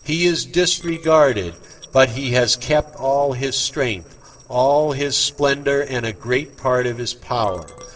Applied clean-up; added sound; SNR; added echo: neural separator model SepFormer DNS4.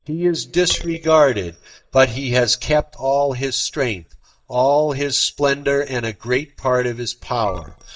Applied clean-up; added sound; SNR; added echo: neural mask model DeepFilterNet 3.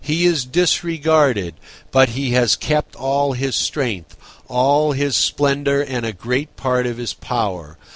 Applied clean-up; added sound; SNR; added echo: none; none; none; none.